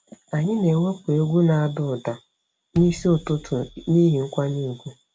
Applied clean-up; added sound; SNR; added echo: none; Bass drum; 20 dB; none.